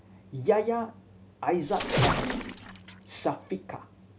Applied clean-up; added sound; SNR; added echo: none; Splash, splatter; -1 dB; none.